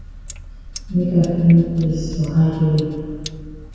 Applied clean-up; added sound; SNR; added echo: none; Sink (filling or washing); 15 dB; reverberation time 2.0 s.